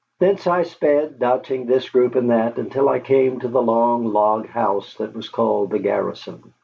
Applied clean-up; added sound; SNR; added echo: none; none; none; none.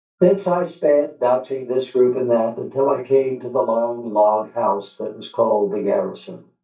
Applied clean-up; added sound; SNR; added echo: neural mask model DeepFilterNet 3.